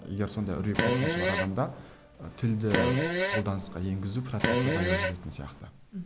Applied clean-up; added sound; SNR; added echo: none; Fart; -2 dB; none.